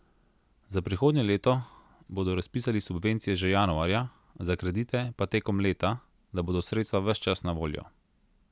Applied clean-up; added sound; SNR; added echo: none; none; none; none.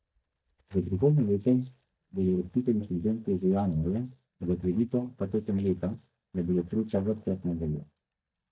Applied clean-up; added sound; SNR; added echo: neural mask model DeepFilterNet 3.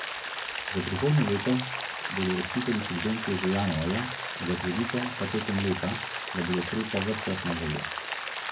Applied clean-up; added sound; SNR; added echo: none; Rain; 4 dB; reverberation time 0.3 s.